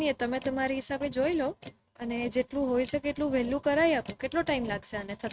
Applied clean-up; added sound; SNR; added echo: neural mask model RNNoise.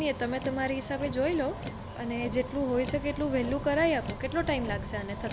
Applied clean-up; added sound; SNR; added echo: none; Motor vehicle (road); 9 dB; none.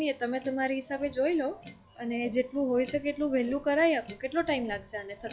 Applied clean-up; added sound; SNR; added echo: classical method log-MMSE.